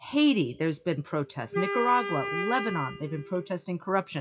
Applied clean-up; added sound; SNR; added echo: classical method WPE with log-MMSE.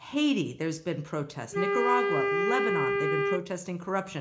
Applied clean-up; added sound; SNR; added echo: none; Wind instrument, woodwind instrument; -2 dB; reverberation time 0.4 s.